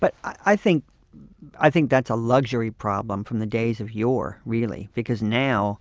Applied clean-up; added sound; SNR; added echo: none; none; none; none.